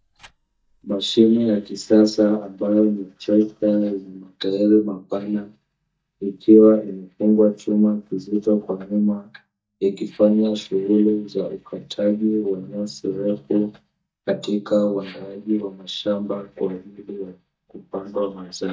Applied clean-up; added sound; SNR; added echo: neural mask model DeepFilterNet 3.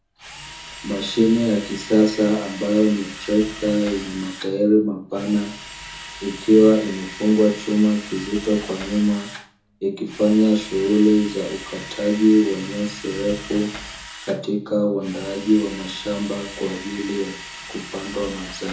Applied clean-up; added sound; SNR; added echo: none; Drill; 16 dB; reverberation time 0.6 s.